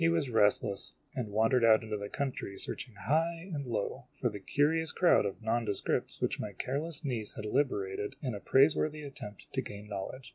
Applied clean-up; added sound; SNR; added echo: none; none; none; none.